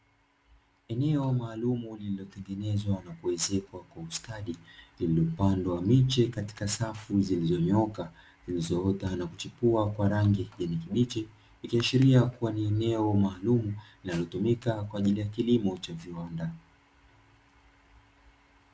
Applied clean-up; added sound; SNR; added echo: none; none; none; none.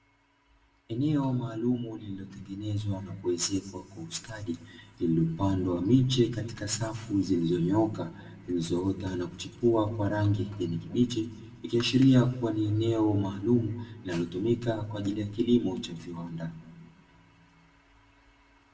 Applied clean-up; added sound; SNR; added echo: none; none; none; reverberation time 1.3 s.